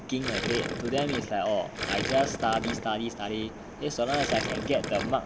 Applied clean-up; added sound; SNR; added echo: none; Gurgling; 3 dB; none.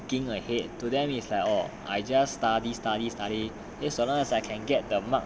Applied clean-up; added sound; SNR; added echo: none; none; none; none.